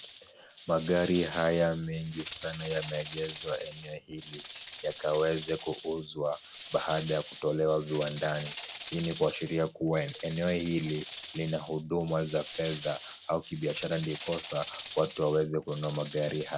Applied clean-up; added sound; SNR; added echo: none; Rattle / Rattle (instrument); 1 dB; none.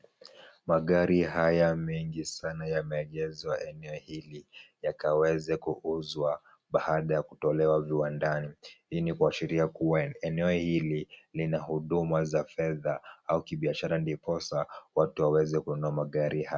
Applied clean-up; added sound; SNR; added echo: none; none; none; none.